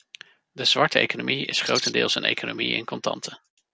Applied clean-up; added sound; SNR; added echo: none; Bird; 3 dB; none.